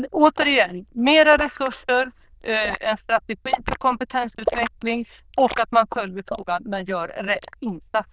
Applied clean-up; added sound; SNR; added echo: neural diffusion model UNIVERSE++.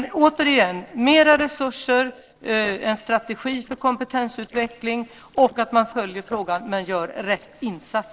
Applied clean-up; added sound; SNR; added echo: neural separator model SepFormer DNS4.